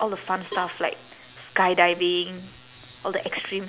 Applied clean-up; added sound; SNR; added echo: none; Cowbell; 17 dB; none.